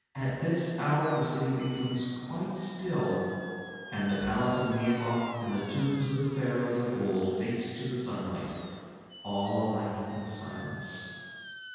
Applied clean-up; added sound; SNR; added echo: none; Squeak; 16 dB; reverberation time 2.1 s.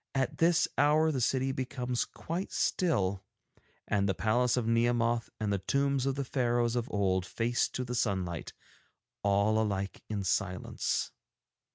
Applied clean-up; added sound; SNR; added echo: none; none; none; none.